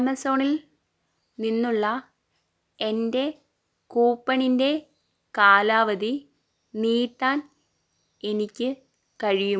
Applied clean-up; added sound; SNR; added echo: none; none; none; none.